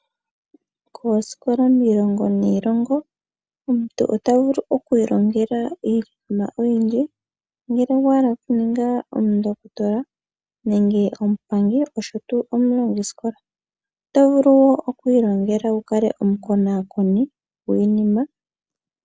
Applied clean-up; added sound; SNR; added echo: none; none; none; none.